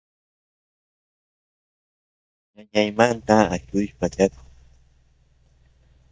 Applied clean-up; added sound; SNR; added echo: neural mask model DeepFilterNet 3.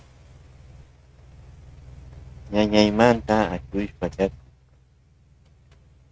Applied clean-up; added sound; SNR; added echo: neural mask model RNNoise.